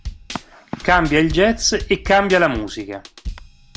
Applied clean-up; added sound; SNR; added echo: none; Boom + Drum kit; 13 dB; none.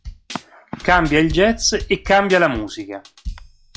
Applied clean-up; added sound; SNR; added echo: classical method log-MMSE.